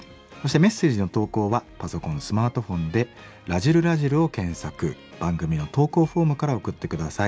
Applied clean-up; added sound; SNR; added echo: none; none; none; none.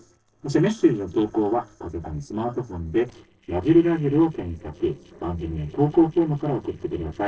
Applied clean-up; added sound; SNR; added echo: neural separator model SepFormer DNS4.